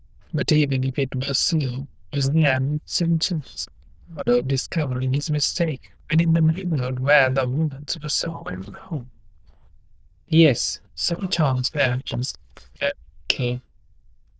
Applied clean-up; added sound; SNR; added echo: neural diffusion model UNIVERSE++.